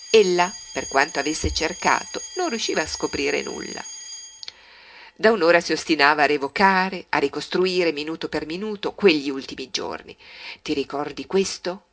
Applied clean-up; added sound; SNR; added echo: none; Alarm; 18 dB; reverberation time 0.3 s.